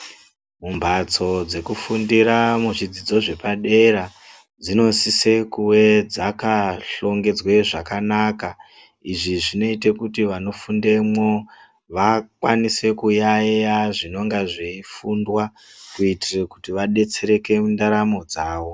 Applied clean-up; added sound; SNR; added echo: none; none; none; none.